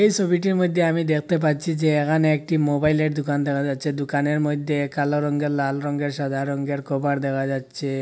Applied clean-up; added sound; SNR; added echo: none; none; none; none.